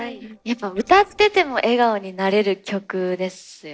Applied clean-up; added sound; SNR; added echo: neural separator model SepFormer DNS4.